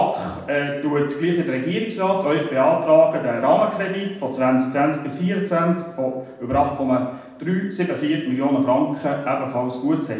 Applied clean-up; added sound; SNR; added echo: none; none; none; reverberation time 0.8 s.